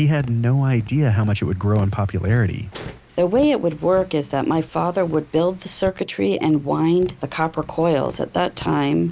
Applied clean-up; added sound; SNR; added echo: none; Tap; 20 dB; none.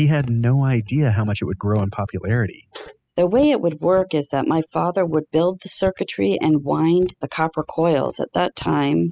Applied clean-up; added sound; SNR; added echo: classical method spectral subtraction.